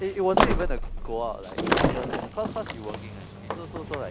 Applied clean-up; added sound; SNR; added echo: none; Slam; -4 dB; none.